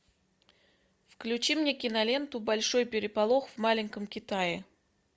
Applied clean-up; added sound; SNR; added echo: none; none; none; none.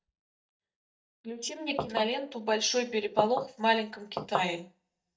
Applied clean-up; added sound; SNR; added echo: neural mask model DeepFilterNet 3.